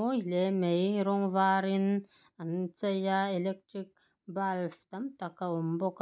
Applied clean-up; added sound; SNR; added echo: none; none; none; none.